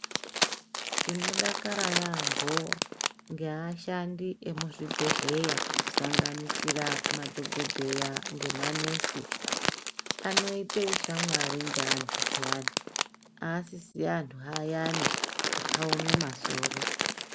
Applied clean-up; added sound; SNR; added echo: none; Crumpling, crinkling; -3 dB; none.